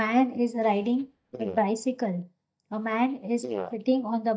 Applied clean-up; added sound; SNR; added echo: neural mask model DeepFilterNet 3.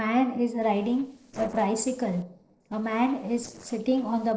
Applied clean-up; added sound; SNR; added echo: neural separator model SepFormer DNS4.